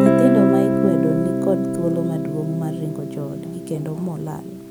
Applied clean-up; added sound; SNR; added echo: none; Guitar; -3 dB; none.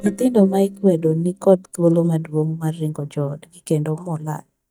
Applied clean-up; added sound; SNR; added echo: neural mask model DeepFilterNet 3.